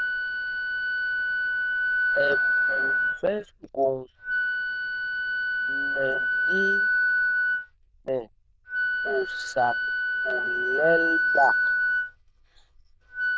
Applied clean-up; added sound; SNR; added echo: neural diffusion model UNIVERSE++.